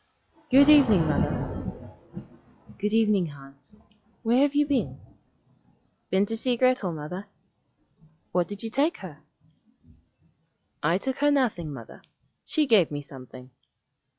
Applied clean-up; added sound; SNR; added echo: classical method log-MMSE.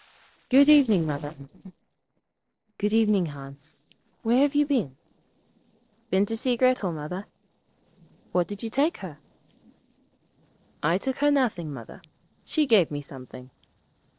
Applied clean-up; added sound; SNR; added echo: neural separator model SepFormer DNS4.